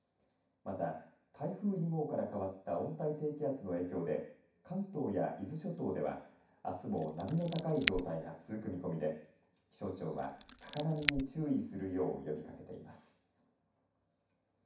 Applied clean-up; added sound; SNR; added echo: none; Scissors; -2 dB; reverberation time 0.6 s.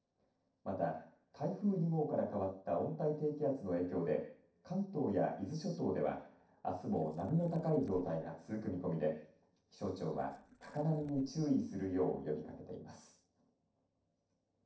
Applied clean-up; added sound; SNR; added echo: neural separator model SepFormer DNS4.